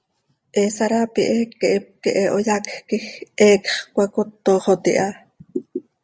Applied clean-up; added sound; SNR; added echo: none; none; none; none.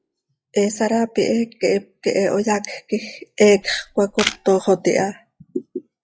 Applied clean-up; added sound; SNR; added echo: classical method log-MMSE.